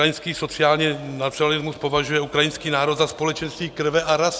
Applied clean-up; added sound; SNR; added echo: none; none; none; none.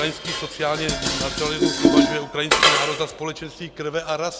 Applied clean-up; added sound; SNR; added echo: none; Dishes, pots, and pans; -4 dB; none.